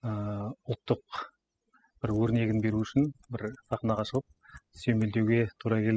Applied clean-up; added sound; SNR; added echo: classical method spectral subtraction.